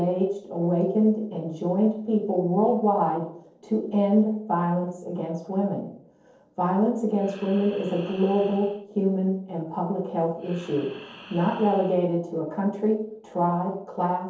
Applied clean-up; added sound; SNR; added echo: neural separator model SepFormer DNS4.